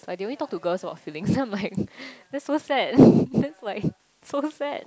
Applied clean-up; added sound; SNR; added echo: none; none; none; none.